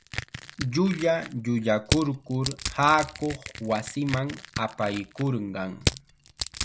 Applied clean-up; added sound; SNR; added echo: none; Crushing; 7 dB; none.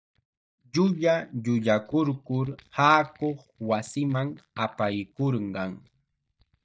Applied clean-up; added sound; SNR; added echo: neural mask model DeepFilterNet 3.